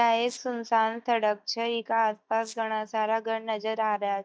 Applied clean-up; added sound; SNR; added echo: neural mask model DeepFilterNet 3.